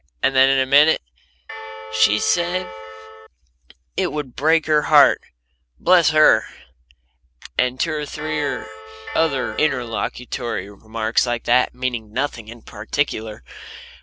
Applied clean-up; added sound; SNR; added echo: none; Bell; 11 dB; none.